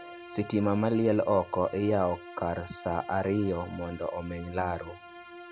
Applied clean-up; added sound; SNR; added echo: none; Bowed string instrument; 17 dB; none.